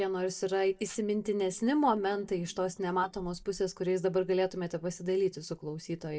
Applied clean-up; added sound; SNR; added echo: neural mask model DeepFilterNet 3.